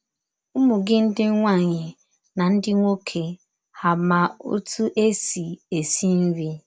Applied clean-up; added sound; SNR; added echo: none; none; none; none.